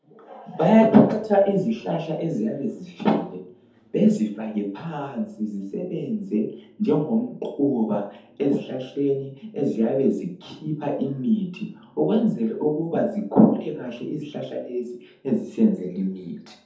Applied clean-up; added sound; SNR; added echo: none; none; none; reverberation time 0.6 s.